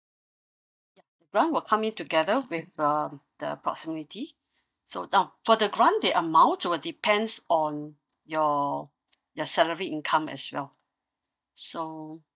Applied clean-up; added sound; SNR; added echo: neural mask model DeepFilterNet 3.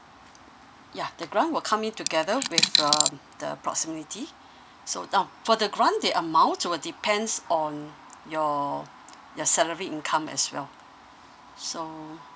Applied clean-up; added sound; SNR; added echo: none; Coin (dropping); -3 dB; none.